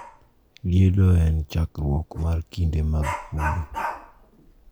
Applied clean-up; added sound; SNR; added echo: none; Dog; 13 dB; none.